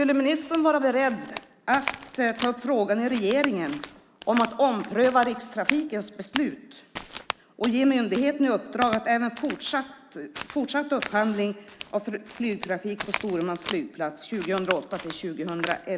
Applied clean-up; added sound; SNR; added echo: none; Crack; 10 dB; none.